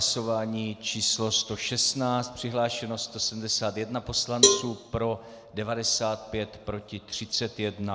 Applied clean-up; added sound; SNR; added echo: none; Cowbell; 0 dB; none.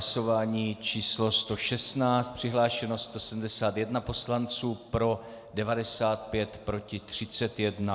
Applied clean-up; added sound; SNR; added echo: none; none; none; none.